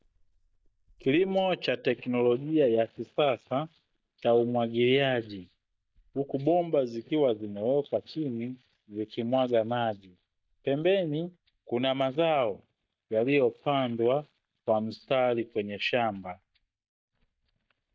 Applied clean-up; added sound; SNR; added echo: neural mask model DeepFilterNet 3.